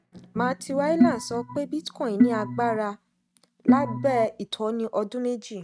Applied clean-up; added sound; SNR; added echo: neural mask model RNNoise.